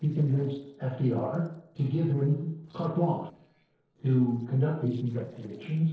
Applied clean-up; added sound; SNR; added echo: neural separator model SepFormer DNS4.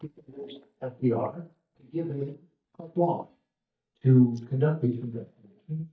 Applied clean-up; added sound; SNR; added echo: neural mask model DeepFilterNet 3.